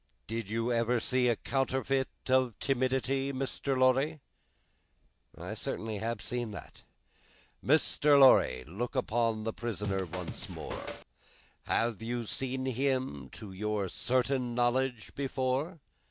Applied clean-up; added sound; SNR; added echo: none; Scratching (performance technique); 9 dB; none.